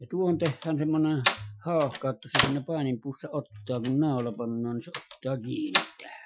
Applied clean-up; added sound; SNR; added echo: classical method Wiener filter.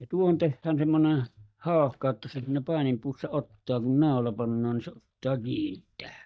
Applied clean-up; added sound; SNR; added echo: neural mask model DeepFilterNet 3.